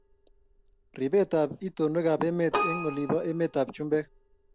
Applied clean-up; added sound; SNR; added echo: none; Keyboard (musical); 8 dB; none.